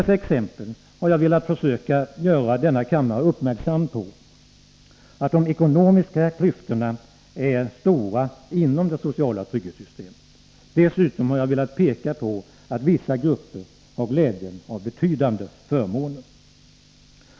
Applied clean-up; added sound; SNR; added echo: none; none; none; none.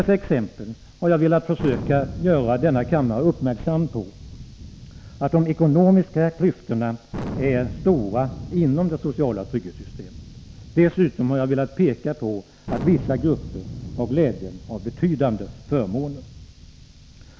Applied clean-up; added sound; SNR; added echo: none; Thunder; 13 dB; none.